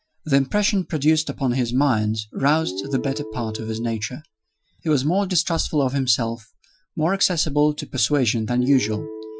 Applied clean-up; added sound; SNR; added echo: classical method Wiener filter.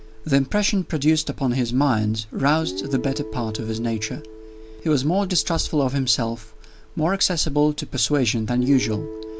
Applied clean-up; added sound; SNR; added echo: none; Guitar; 16 dB; none.